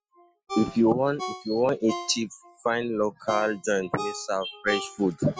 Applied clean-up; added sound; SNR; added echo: classical method Wiener filter.